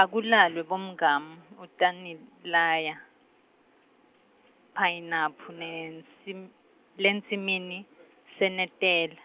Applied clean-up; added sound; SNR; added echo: none; none; none; none.